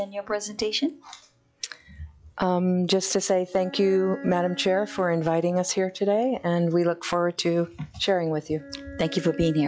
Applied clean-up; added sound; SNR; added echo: classical method log-MMSE.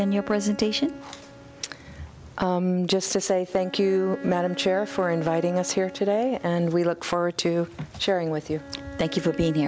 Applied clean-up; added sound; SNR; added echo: none; Bowed string instrument; 17 dB; none.